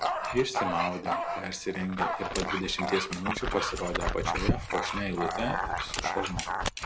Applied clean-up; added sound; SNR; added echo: none; Dog; -1 dB; none.